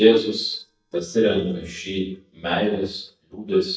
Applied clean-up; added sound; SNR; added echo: neural mask model DeepFilterNet 3.